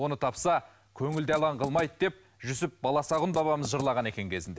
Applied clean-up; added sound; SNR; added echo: none; Writing; 15 dB; none.